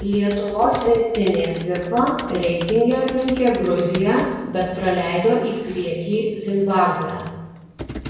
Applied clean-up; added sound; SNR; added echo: none; Computer keyboard; 16 dB; reverberation time 1.0 s.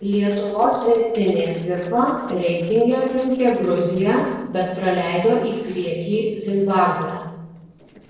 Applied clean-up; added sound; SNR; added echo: neural separator model SepFormer DNS4.